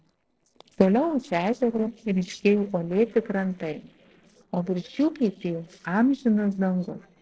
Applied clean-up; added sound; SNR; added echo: neural separator model SepFormer DNS4.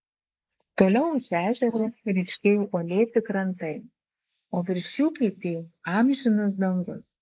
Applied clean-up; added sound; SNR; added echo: neural mask model Resemble Enhance denoiser.